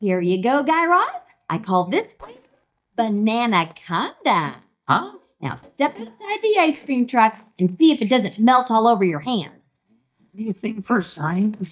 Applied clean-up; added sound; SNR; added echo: neural mask model DeepFilterNet 3.